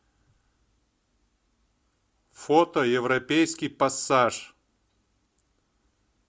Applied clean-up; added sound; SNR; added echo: none; none; none; none.